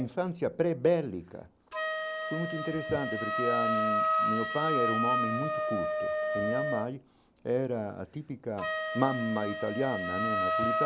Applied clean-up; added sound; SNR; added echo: none; Wind instrument, woodwind instrument; -1 dB; none.